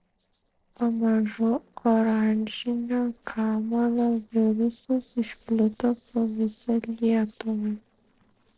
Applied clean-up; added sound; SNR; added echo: neural separator model SepFormer DNS4.